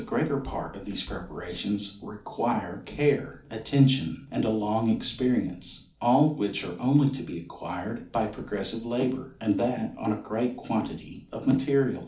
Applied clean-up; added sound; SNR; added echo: none; none; none; reverberation time 0.4 s.